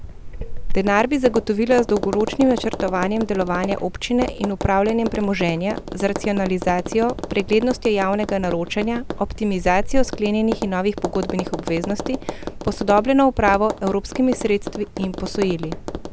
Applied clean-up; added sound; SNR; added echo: none; Tap; 7 dB; none.